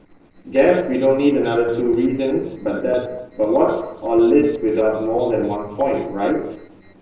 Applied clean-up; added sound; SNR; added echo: neural separator model SepFormer DNS4.